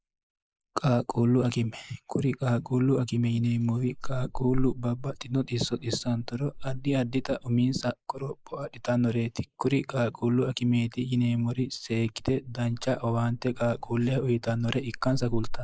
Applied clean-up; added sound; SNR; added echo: neural mask model Resemble Enhance denoiser.